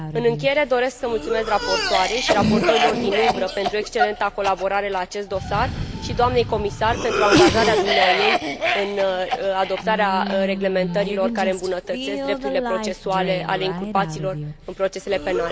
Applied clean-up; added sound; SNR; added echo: none; Cough; 1 dB; none.